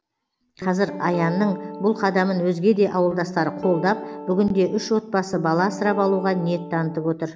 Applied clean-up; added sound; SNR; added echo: none; Guitar; 12 dB; none.